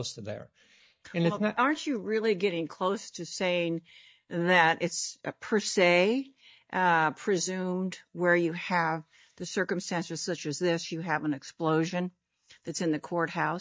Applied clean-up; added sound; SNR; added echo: neural mask model DeepFilterNet 3.